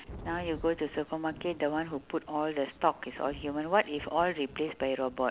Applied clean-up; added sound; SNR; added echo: none; Thunder; 18 dB; none.